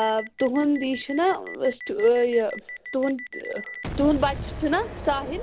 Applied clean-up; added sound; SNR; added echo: none; Boom; 12 dB; none.